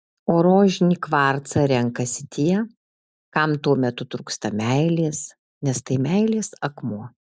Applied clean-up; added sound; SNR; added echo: none; none; none; none.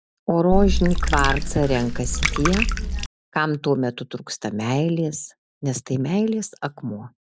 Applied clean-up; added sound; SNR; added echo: none; Water / Liquid; -2 dB; none.